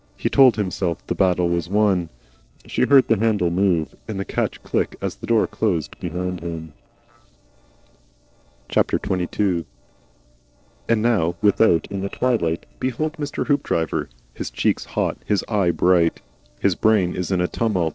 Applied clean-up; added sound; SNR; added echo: neural separator model SepFormer DNS4.